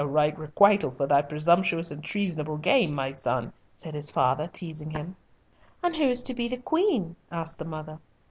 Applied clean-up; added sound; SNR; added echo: none; Tap; 15 dB; none.